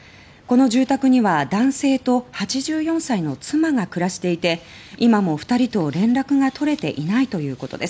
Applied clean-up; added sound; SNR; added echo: none; none; none; none.